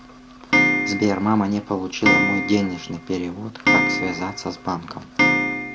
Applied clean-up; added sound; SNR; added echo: none; Clock; -2 dB; none.